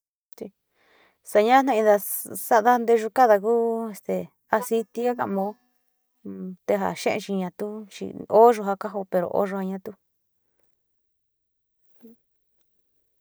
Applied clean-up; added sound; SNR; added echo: neural mask model DeepFilterNet 3.